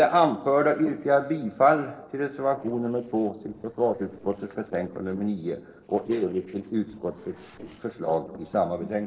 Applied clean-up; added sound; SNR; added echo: neural separator model SepFormer DNS4.